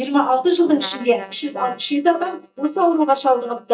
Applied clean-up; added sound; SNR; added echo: neural mask model DeepFilterNet 3.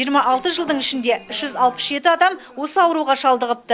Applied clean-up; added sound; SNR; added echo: none; none; none; none.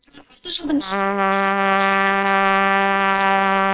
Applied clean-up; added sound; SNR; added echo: neural separator model SepFormer WHAMR!.